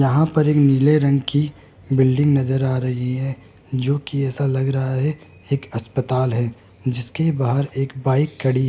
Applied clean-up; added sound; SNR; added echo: none; none; none; none.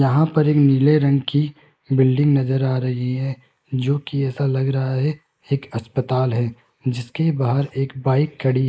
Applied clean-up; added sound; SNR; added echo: neural mask model Resemble Enhance denoiser.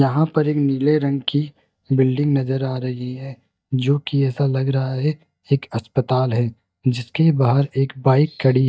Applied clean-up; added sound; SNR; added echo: neural mask model DeepFilterNet 3.